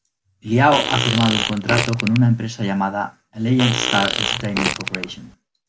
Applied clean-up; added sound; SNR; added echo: none; Fart; 4 dB; none.